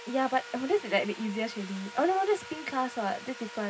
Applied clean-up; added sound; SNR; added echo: none; Sawing; 14 dB; reverberation time 0.4 s.